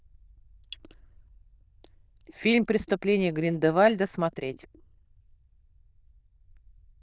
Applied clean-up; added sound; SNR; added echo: neural diffusion model UNIVERSE++.